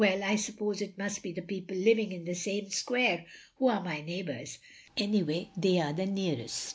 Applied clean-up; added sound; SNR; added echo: none; none; none; none.